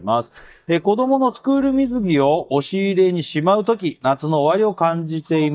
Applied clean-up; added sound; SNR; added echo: neural mask model DeepFilterNet 3.